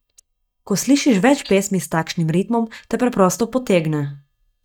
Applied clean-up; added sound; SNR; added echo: neural mask model DeepFilterNet 3.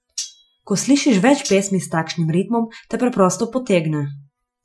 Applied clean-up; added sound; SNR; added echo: classical method Wiener filter.